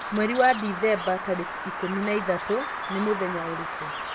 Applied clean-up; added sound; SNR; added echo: none; Bird vocalization, bird call, bird song; 6 dB; none.